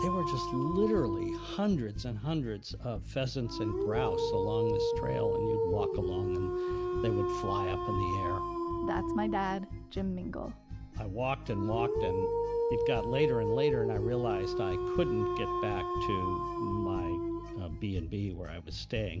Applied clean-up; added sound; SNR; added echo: none; Dog; -1 dB; none.